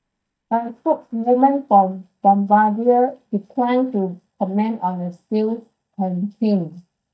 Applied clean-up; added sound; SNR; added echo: neural mask model DeepFilterNet 3.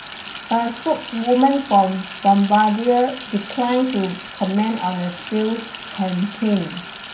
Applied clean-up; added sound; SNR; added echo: none; Sink (filling or washing); 11 dB; reverberation time 0.3 s.